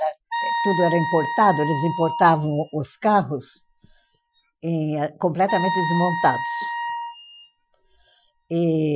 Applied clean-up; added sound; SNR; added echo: classical method Wiener filter.